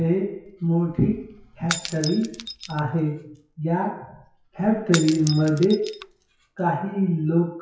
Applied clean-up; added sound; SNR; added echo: classical method WPE with log-MMSE.